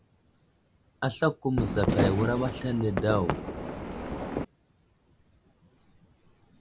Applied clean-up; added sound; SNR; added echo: none; Fireworks; -1 dB; none.